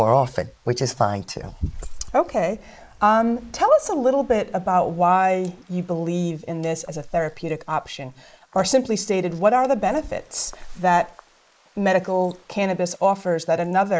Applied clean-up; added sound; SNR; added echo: neural mask model Resemble Enhance denoiser.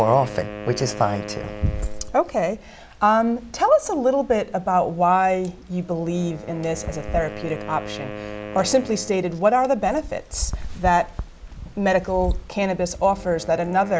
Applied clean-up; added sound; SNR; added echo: none; Wind instrument, woodwind instrument; 16 dB; none.